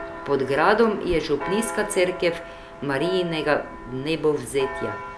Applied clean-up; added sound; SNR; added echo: none; Church bell; 11 dB; none.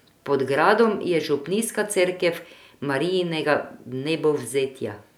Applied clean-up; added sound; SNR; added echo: none; none; none; none.